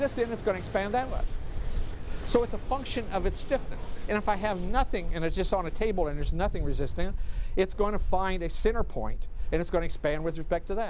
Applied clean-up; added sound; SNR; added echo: none; Mechanical fan; -2 dB; none.